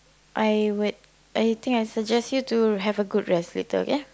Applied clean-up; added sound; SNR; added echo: none; none; none; none.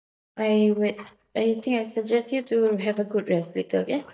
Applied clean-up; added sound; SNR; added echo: neural mask model DeepFilterNet 3.